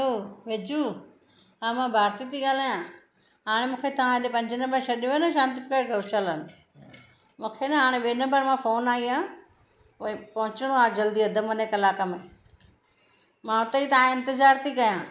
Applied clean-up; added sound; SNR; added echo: none; none; none; none.